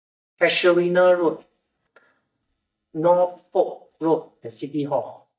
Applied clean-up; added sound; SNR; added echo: neural mask model DeepFilterNet 3.